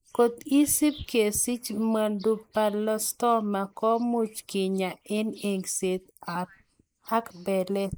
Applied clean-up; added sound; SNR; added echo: neural mask model Resemble Enhance denoiser.